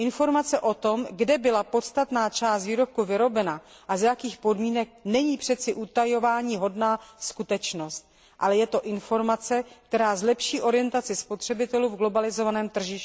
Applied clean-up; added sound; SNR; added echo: none; none; none; none.